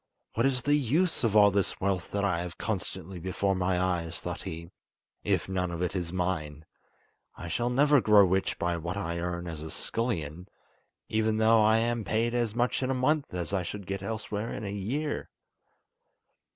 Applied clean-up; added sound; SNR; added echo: none; none; none; none.